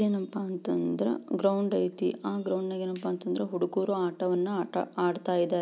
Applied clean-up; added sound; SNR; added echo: none; none; none; none.